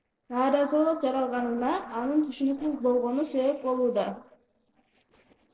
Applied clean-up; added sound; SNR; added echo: neural separator model SepFormer DNS4.